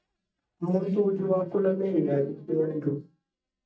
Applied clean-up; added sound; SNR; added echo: neural mask model DeepFilterNet 3.